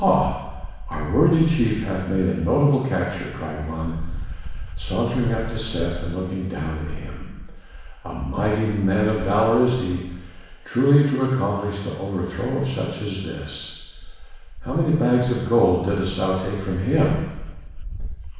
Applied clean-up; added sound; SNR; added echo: none; Dog; 11 dB; reverberation time 1.1 s.